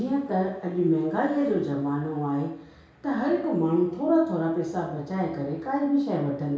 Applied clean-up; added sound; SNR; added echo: none; none; none; reverberation time 0.6 s.